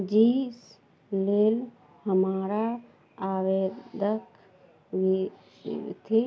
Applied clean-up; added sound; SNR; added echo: none; none; none; none.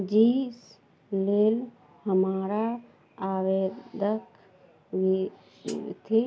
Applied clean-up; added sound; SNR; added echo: none; Hi-hat; 18 dB; none.